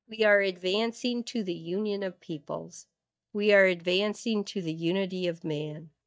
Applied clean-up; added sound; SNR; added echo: neural mask model DeepFilterNet 3.